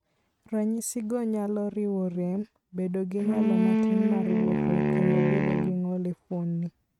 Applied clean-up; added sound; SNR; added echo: neural mask model RNNoise.